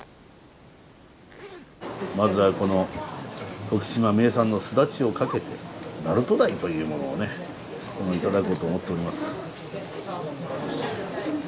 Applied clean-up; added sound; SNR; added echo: none; Zipper (clothing); 19 dB; none.